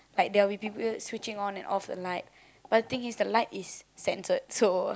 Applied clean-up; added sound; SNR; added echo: none; none; none; none.